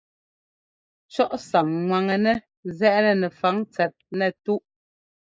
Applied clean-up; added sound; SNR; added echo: neural mask model Resemble Enhance denoiser.